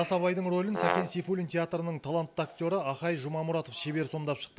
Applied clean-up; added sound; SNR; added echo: none; Brass instrument; 1 dB; none.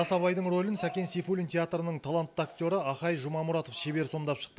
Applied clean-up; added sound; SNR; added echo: none; none; none; none.